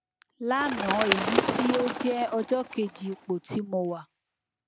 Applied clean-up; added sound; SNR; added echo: none; Bird; 1 dB; none.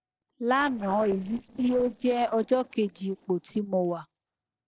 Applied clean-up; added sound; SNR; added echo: neural separator model SepFormer DNS4.